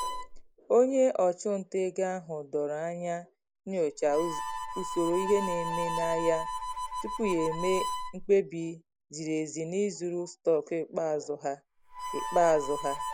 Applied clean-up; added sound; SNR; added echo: none; Harmonica; 8 dB; none.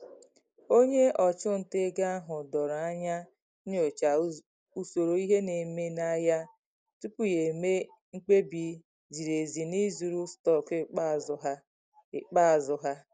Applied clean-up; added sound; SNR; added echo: none; none; none; none.